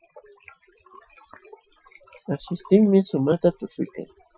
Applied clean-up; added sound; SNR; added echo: classical method Wiener filter.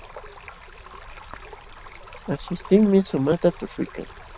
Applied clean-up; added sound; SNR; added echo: none; Stream; 16 dB; none.